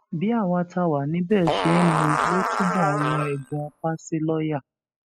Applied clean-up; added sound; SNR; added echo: classical method spectral subtraction.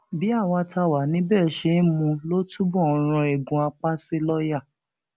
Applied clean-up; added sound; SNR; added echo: none; none; none; none.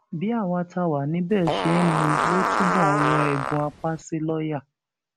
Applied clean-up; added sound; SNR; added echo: none; Fart; -1 dB; none.